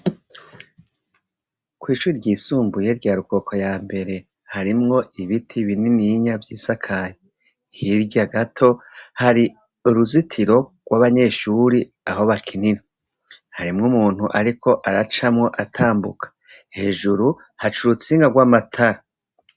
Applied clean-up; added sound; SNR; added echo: none; none; none; none.